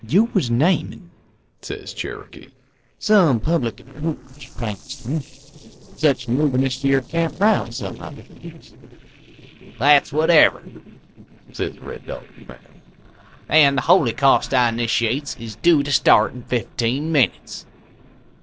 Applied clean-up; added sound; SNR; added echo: neural separator model SepFormer DNS4.